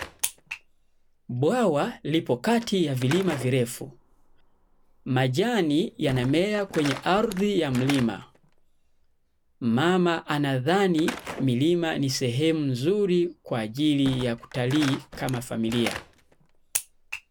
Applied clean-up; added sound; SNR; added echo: none; Slam / Wood; 16 dB; none.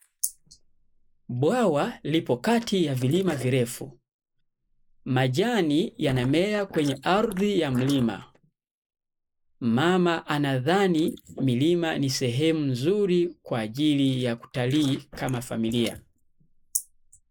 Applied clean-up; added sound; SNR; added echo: neural mask model Resemble Enhance denoiser.